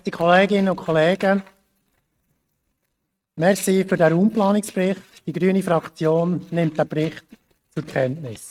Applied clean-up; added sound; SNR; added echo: neural mask model RNNoise.